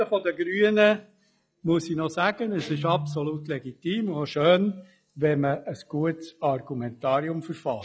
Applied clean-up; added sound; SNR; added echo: classical method log-MMSE.